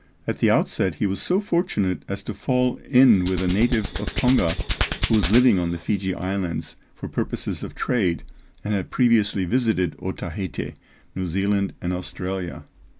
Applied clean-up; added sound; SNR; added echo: none; Hands; 5 dB; none.